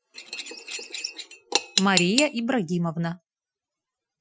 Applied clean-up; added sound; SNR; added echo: classical method Wiener filter.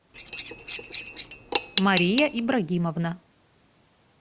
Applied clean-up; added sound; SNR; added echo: none; Cutlery, silverware / Dishes, pots, and pans; 1 dB; none.